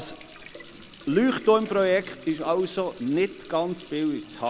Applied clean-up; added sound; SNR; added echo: none; Water tap, faucet; 20 dB; none.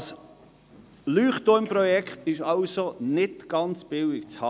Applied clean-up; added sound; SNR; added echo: none; none; none; none.